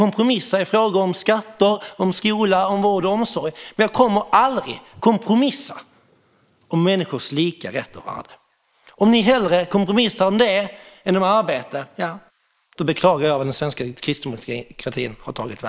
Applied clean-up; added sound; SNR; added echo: neural mask model Resemble Enhance denoiser.